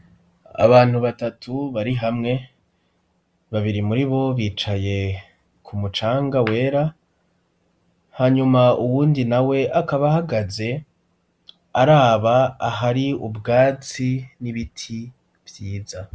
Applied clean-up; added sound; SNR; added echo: none; none; none; none.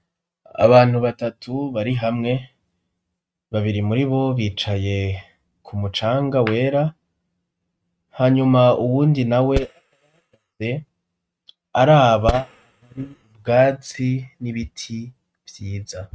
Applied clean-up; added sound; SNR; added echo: neural mask model RNNoise.